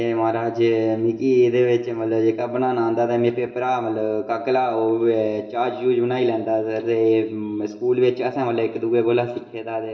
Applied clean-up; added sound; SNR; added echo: none; none; none; reverberation time 1.6 s.